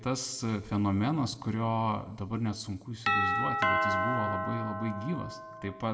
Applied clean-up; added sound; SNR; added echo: none; Doorbell; 2 dB; reverberation time 0.8 s.